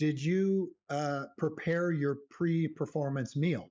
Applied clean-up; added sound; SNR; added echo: neural mask model Resemble Enhance denoiser.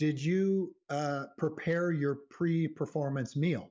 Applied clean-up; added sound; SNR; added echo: none; none; none; none.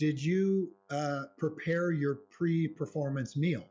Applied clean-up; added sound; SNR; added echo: classical method log-MMSE.